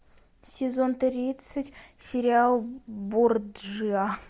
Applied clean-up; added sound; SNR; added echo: none; none; none; none.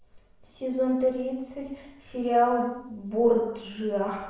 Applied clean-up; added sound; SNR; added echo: none; none; none; reverberation time 0.8 s.